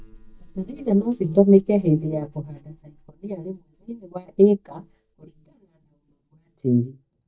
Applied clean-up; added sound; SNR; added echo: neural mask model DeepFilterNet 3.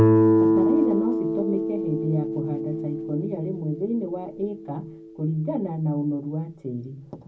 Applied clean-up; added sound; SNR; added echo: none; Guitar; -4 dB; reverberation time 0.4 s.